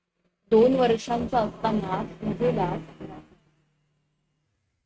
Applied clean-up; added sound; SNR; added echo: neural mask model RNNoise.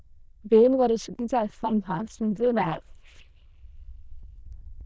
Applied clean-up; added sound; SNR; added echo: neural diffusion model UNIVERSE++.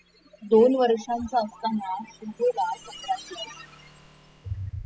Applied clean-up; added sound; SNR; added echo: classical method spectral subtraction.